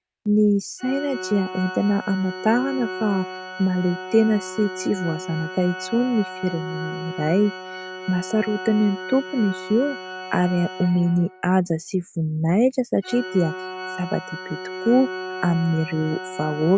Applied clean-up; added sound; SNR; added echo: none; Organ; 11 dB; none.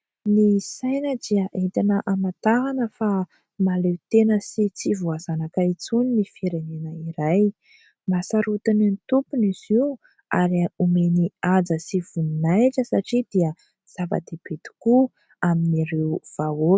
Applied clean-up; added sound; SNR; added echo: none; none; none; none.